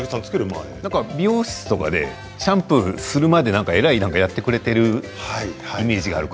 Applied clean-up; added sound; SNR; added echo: none; none; none; none.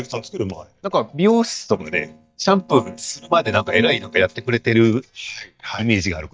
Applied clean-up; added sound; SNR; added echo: neural mask model DeepFilterNet 3.